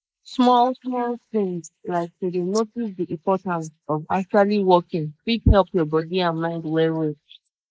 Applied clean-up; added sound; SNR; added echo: neural mask model Resemble Enhance denoiser.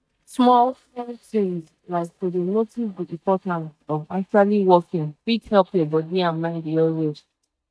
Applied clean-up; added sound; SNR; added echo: neural mask model DeepFilterNet 3.